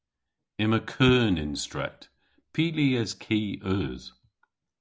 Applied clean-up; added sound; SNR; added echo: none; none; none; none.